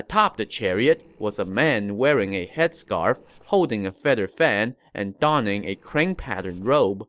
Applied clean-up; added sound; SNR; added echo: neural separator model SepFormer DNS4.